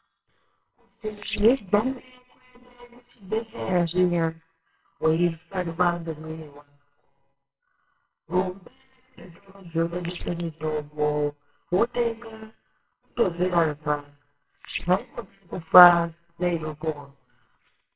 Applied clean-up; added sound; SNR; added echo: neural separator model SepFormer WHAMR!.